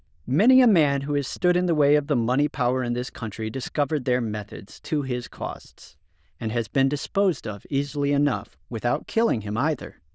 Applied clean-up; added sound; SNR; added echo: neural diffusion model UNIVERSE++.